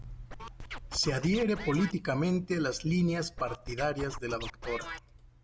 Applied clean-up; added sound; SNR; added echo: none; Scratching (performance technique); 10 dB; none.